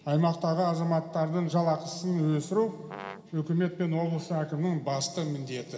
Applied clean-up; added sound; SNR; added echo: none; Brass instrument; 16 dB; reverberation time 2.0 s.